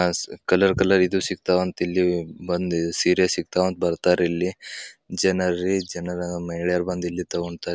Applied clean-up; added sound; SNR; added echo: none; none; none; none.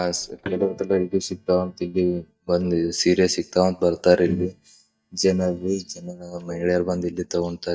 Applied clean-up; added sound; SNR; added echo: neural mask model DeepFilterNet 3.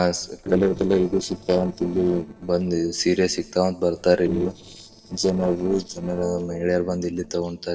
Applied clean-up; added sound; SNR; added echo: neural separator model SepFormer DNS4.